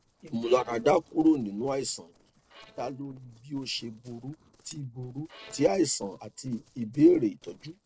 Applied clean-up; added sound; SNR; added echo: neural separator model SepFormer DNS4.